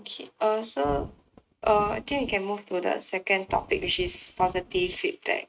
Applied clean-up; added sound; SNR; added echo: neural mask model RNNoise.